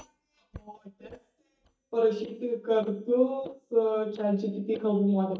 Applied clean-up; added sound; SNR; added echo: neural mask model DeepFilterNet 3.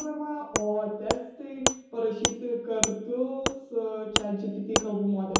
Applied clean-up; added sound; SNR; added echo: none; Wood; 1 dB; reverberation time 2.0 s.